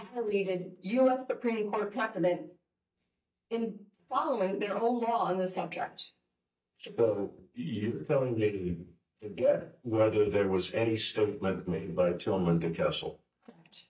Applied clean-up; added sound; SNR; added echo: neural mask model DeepFilterNet 3.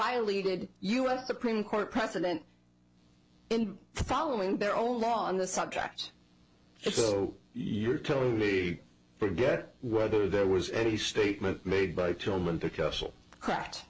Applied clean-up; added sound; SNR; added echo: none; none; none; none.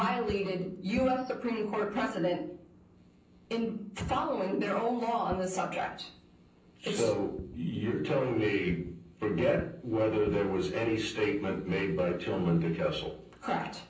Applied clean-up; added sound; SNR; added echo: none; Fireworks; 19 dB; reverberation time 0.6 s.